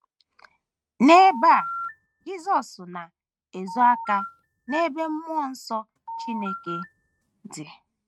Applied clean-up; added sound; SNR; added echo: neural mask model RNNoise.